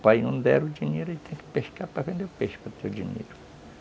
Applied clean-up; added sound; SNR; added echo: none; none; none; none.